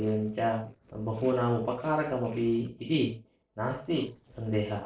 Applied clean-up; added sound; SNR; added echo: neural separator model SepFormer DNS4.